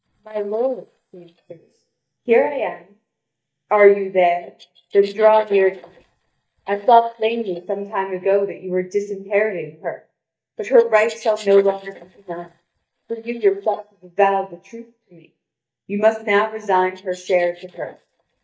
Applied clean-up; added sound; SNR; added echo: neural mask model DeepFilterNet 3.